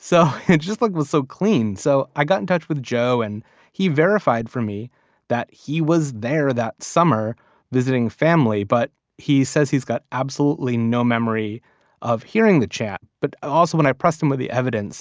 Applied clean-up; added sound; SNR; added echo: none; none; none; none.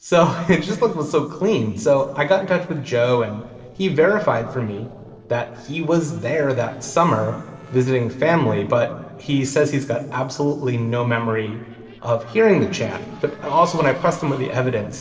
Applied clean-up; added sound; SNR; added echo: neural separator model SepFormer DNS4.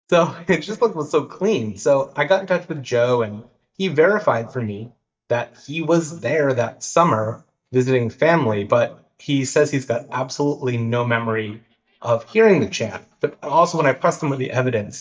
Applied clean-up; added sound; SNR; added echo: neural mask model DeepFilterNet 3.